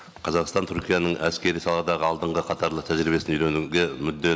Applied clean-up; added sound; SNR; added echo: none; none; none; none.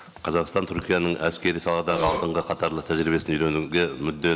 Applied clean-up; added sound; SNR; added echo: none; Burping, eructation; 4 dB; none.